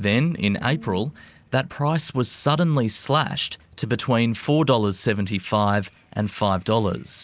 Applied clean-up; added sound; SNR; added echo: none; none; none; none.